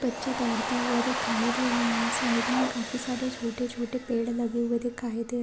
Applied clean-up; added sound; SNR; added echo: none; Domestic sounds, home sounds; 4 dB; none.